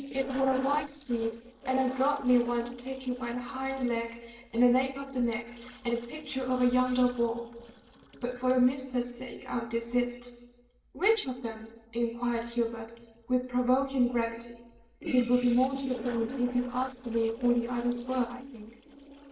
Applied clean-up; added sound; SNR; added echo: neural separator model SepFormer DNS4.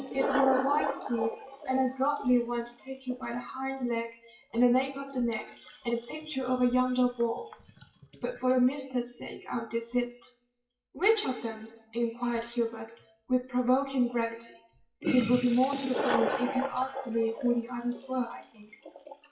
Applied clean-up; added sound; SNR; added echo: classical method WPE with log-MMSE.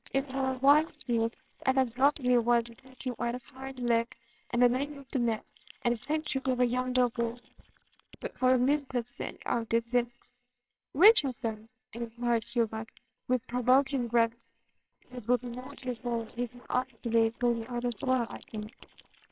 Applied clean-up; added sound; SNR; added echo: neural separator model SepFormer WHAMR!.